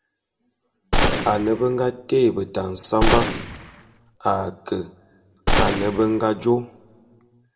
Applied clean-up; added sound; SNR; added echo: none; Gunshot, gunfire; 0 dB; reverberation time 0.5 s.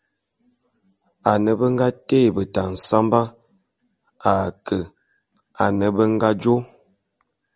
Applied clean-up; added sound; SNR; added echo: none; none; none; none.